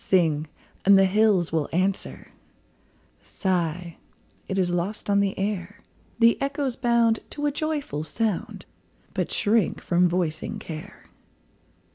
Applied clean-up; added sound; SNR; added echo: none; none; none; none.